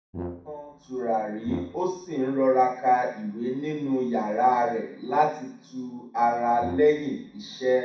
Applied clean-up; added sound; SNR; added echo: none; Brass instrument; 14 dB; reverberation time 0.6 s.